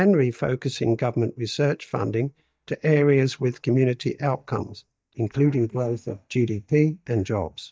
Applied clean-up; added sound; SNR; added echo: neural mask model DeepFilterNet 3.